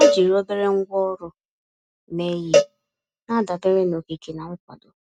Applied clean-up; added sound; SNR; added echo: neural mask model RNNoise.